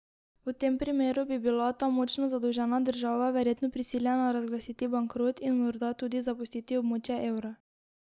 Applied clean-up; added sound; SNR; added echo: none; none; none; none.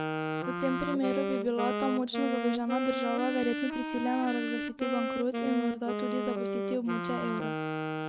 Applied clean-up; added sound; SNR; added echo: none; Wind instrument, woodwind instrument; 1 dB; none.